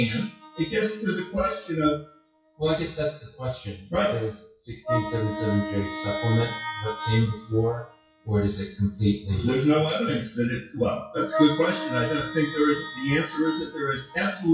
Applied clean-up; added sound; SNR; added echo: classical method WPE with log-MMSE.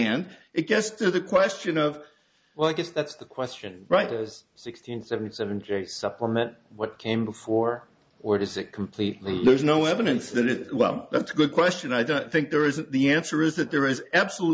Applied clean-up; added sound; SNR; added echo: none; none; none; none.